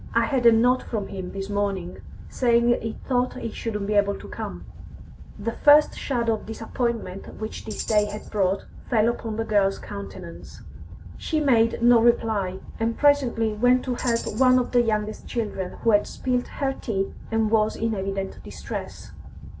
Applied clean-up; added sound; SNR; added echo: none; Wind / Boat, Water vehicle + Tambourine; 13 dB; none.